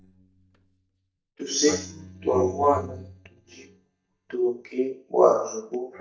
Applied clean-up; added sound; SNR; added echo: neural mask model DeepFilterNet 3.